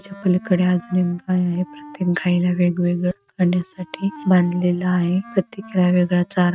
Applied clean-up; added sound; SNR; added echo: neural mask model RNNoise.